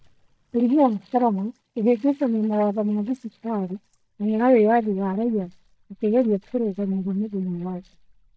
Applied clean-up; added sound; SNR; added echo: neural mask model DeepFilterNet 3.